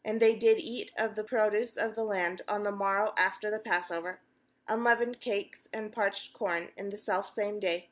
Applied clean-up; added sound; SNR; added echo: none; none; none; none.